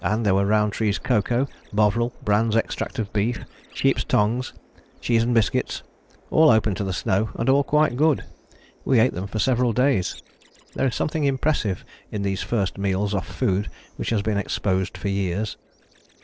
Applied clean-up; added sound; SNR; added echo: neural separator model SepFormer DNS4.